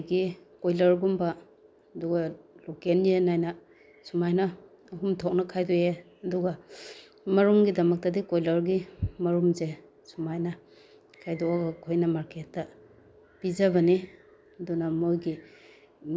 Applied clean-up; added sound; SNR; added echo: none; none; none; none.